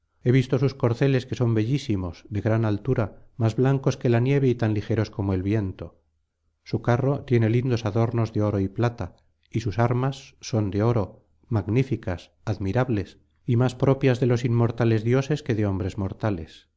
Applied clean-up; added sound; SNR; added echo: none; none; none; none.